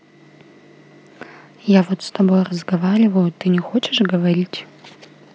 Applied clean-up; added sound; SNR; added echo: none; none; none; none.